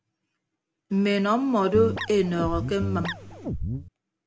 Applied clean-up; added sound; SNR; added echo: none; Guitar; 4 dB; none.